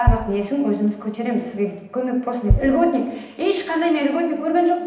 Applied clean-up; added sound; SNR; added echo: none; Bass drum; 5 dB; reverberation time 0.8 s.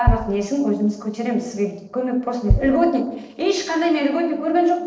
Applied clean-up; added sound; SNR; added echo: neural separator model SepFormer DNS4.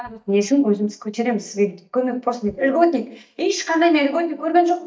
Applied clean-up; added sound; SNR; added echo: neural mask model DeepFilterNet 3.